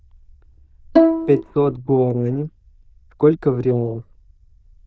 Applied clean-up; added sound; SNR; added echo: neural diffusion model UNIVERSE++.